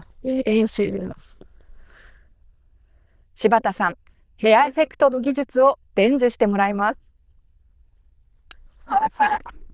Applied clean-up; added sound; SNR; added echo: neural diffusion model UNIVERSE++.